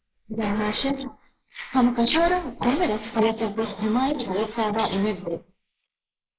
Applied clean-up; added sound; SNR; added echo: neural mask model Resemble Enhance denoiser.